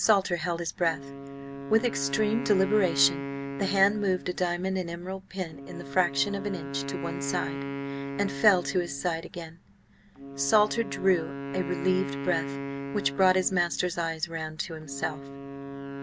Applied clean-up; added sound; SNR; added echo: none; Wind instrument, woodwind instrument; 8 dB; none.